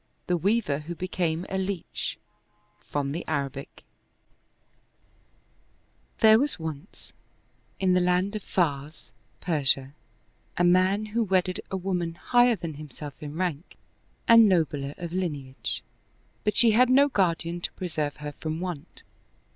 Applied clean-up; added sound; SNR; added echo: none; none; none; none.